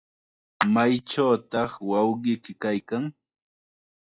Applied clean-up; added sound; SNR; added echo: classical method log-MMSE.